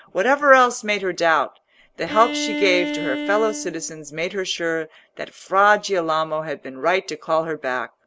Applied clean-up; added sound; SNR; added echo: none; Bowed string instrument; 7 dB; none.